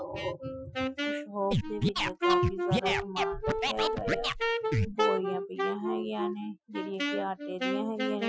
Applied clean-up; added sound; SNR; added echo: classical method Wiener filter.